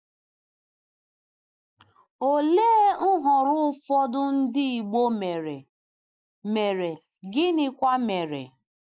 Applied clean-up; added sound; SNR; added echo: neural mask model Resemble Enhance denoiser.